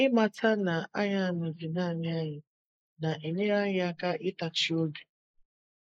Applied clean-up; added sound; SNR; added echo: neural mask model Resemble Enhance denoiser.